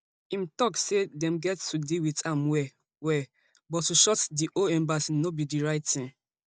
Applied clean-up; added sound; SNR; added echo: none; none; none; none.